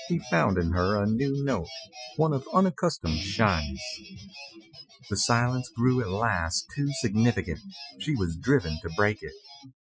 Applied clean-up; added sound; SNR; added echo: classical method Wiener filter.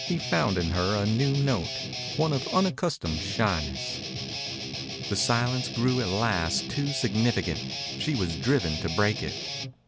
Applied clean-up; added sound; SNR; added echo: none; Guitar; 6 dB; none.